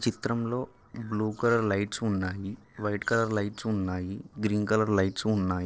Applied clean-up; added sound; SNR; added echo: neural separator model SepFormer DNS4.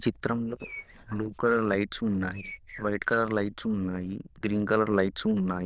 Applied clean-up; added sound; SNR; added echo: neural diffusion model UNIVERSE++.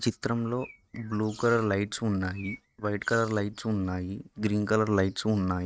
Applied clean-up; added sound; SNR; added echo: neural mask model RNNoise.